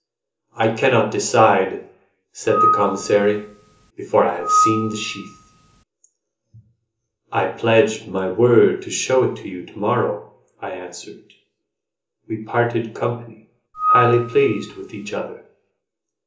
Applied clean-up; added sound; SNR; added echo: none; Screech / Glass; 1 dB; reverberation time 0.8 s.